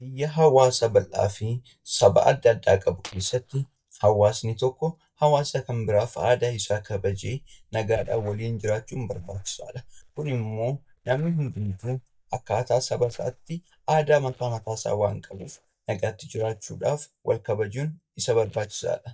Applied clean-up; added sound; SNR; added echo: neural mask model DeepFilterNet 3.